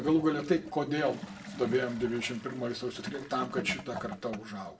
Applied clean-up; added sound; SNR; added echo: none; Toilet flush / Gurgling; 12 dB; reverberation time 0.4 s.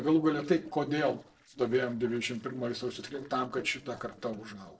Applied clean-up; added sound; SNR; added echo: neural separator model SepFormer DNS4.